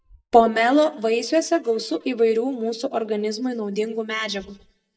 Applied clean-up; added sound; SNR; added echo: neural mask model DeepFilterNet 3.